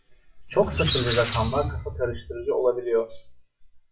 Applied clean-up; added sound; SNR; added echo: classical method WPE with log-MMSE.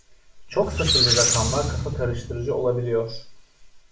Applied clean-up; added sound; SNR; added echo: none; Squeak; -2 dB; reverberation time 0.4 s.